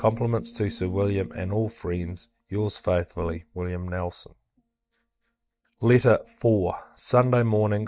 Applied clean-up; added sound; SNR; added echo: neural mask model DeepFilterNet 3.